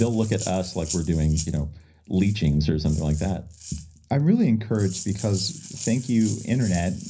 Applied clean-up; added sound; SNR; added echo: none; Rattle (instrument); 16 dB; reverberation time 0.5 s.